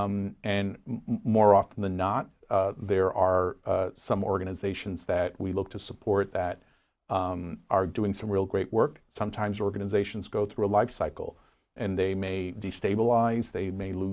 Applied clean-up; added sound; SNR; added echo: none; none; none; none.